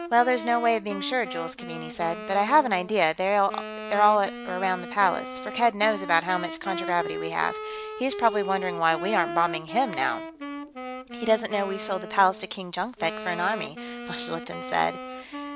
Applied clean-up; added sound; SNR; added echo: none; Wind instrument, woodwind instrument; 10 dB; none.